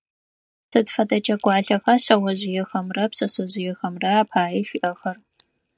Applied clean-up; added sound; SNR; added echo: neural mask model DeepFilterNet 3.